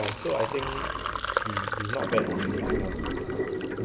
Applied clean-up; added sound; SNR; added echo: none; Sink (filling or washing); -4 dB; none.